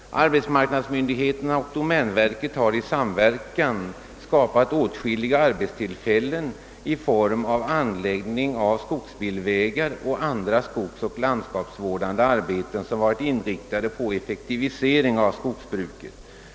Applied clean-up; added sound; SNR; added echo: none; none; none; none.